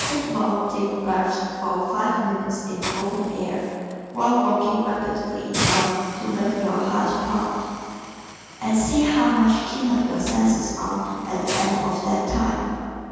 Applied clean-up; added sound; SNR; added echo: none; Hiss; 11 dB; reverberation time 2.1 s.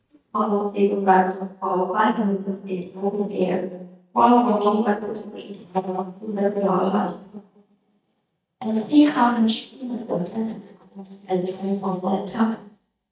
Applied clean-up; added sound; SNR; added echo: neural mask model DeepFilterNet 3.